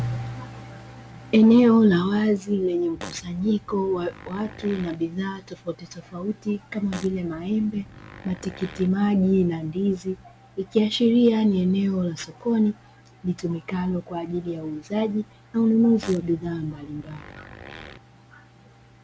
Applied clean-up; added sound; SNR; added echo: none; Fart; 19 dB; none.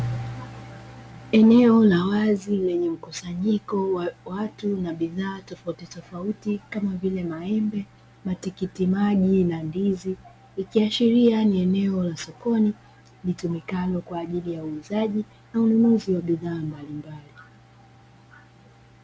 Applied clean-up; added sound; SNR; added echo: none; none; none; none.